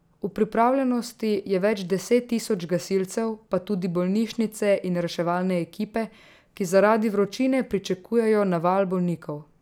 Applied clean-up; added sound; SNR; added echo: none; none; none; none.